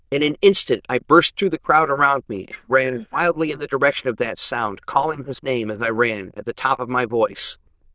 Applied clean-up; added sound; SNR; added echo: neural diffusion model UNIVERSE++.